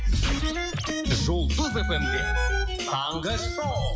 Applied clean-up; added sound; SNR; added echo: classical method log-MMSE.